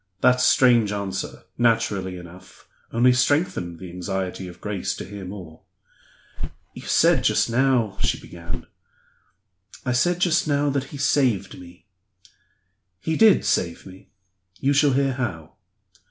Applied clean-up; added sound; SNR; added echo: none; Walk, footsteps; 0 dB; none.